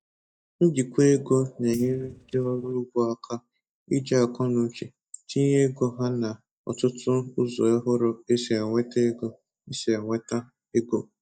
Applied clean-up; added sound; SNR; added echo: neural mask model DeepFilterNet 3.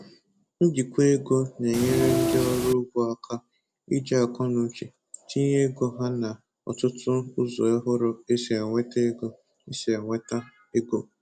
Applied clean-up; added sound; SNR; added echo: none; Train; 0 dB; none.